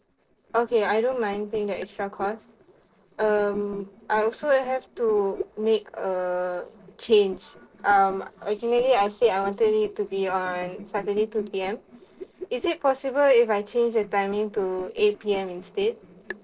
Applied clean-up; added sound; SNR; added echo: neural separator model SepFormer DNS4.